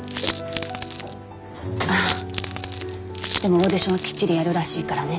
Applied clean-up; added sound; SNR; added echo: none; Coin (dropping); 9 dB; none.